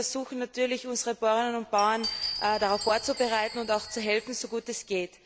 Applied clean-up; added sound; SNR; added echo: none; Glass; 9 dB; none.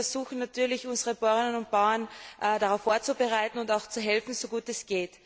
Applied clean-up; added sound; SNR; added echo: none; none; none; none.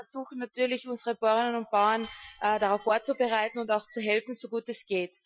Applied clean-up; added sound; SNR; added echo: classical method Wiener filter.